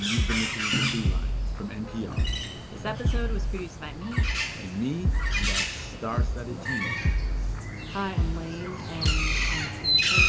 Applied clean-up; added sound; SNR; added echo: none; Bird; 2 dB; reverberation time 1.8 s.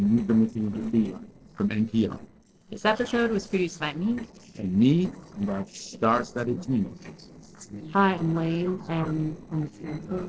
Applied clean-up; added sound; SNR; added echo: neural separator model SepFormer DNS4.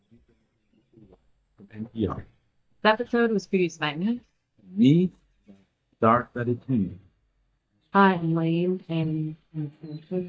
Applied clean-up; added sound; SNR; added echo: neural mask model DeepFilterNet 3.